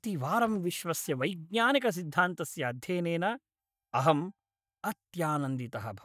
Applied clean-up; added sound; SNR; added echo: neural mask model DeepFilterNet 3.